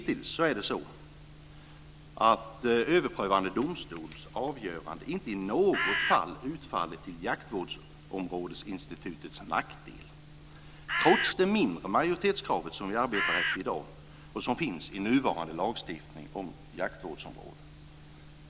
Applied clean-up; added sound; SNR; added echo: none; Bird; -3 dB; none.